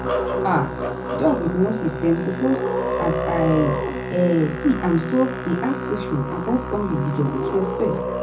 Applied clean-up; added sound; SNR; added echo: none; Musical instrument; 3 dB; reverberation time 0.4 s.